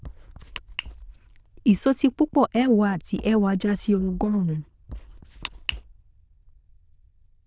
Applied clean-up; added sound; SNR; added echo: neural diffusion model UNIVERSE++.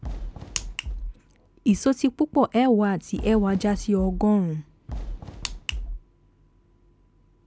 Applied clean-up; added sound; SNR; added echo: none; Fireworks; 9 dB; none.